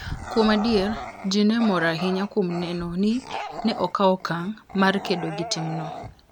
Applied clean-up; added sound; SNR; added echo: none; Bark / Growling; 11 dB; none.